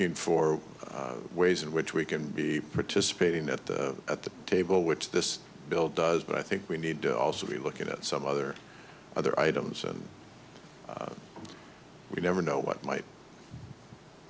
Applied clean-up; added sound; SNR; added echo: none; none; none; none.